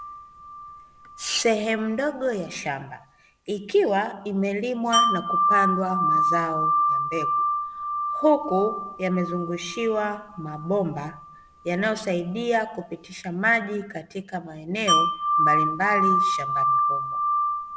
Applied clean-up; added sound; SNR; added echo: none; Wind chime; 0 dB; none.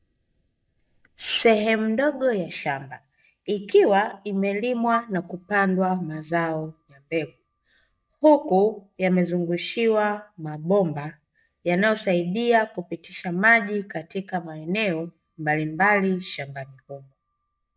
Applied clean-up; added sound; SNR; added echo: neural mask model DeepFilterNet 3.